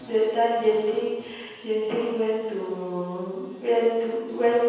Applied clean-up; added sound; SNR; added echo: none; none; none; reverberation time 1.2 s.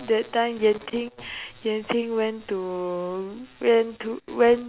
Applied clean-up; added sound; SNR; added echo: none; none; none; none.